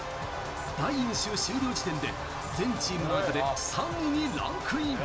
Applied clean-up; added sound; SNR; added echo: none; none; none; reverberation time 1.2 s.